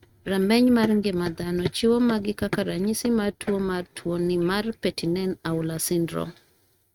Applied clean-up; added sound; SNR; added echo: neural mask model RNNoise.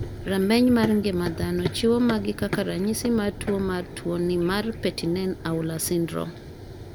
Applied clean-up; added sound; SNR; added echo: none; Run; 10 dB; none.